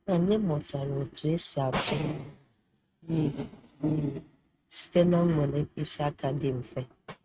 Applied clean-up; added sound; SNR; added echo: neural mask model RNNoise.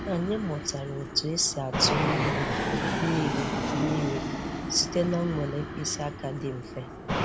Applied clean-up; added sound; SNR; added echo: none; Fixed-wing aircraft, airplane; 1 dB; none.